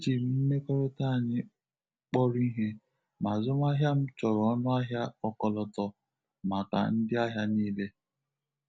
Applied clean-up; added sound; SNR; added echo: none; none; none; none.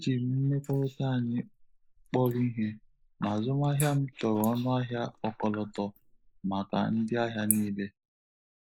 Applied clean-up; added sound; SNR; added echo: neural mask model Resemble Enhance denoiser.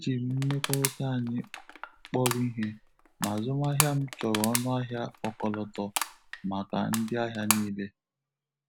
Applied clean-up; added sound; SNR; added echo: none; Crushing; 5 dB; none.